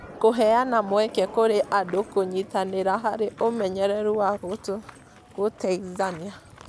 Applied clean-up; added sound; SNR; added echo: none; none; none; none.